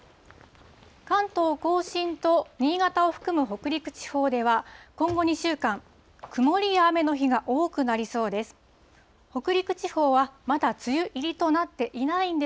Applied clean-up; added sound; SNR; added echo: none; none; none; none.